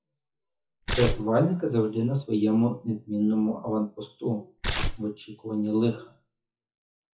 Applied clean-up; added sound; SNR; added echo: classical method WPE with log-MMSE.